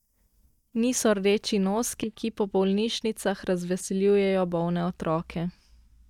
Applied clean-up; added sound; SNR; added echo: neural mask model DeepFilterNet 3.